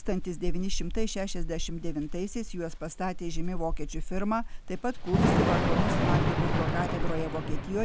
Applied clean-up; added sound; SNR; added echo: none; Thunder / Rain; -5 dB; none.